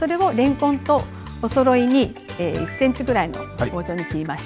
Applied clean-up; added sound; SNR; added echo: none; none; none; none.